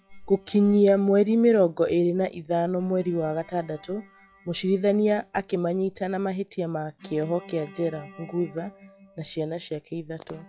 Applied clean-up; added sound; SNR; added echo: classical method log-MMSE.